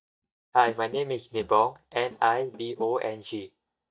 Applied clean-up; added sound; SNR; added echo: neural mask model DeepFilterNet 3.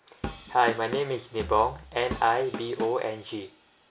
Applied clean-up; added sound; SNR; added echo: none; Drum kit; 12 dB; none.